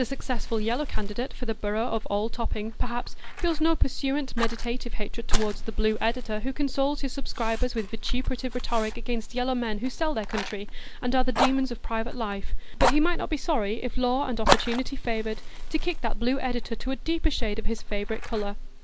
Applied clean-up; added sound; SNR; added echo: none; Fire; 13 dB; none.